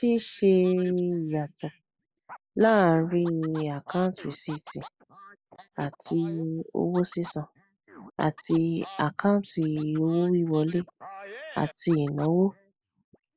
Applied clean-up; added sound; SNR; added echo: neural mask model Resemble Enhance denoiser.